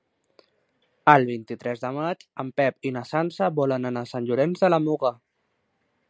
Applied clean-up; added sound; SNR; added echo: none; none; none; none.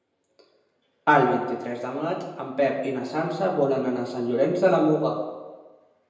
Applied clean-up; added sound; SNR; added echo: none; none; none; reverberation time 1.0 s.